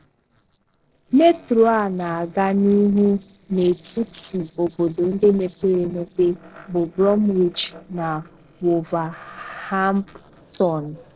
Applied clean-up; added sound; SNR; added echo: neural separator model SepFormer DNS4.